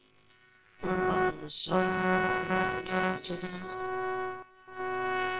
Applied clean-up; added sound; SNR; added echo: neural separator model SepFormer WHAMR!.